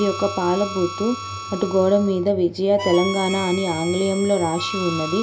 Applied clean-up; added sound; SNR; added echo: none; Harmonica; 10 dB; none.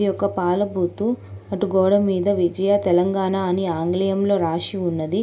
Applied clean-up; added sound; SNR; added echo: none; none; none; none.